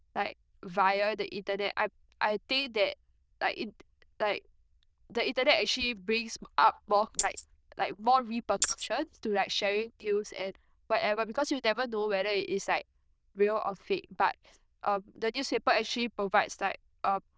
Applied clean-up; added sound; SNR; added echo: neural diffusion model UNIVERSE++.